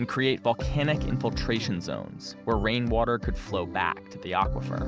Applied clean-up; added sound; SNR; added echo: none; none; none; none.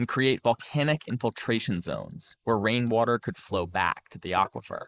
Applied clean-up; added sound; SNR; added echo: neural mask model Resemble Enhance denoiser.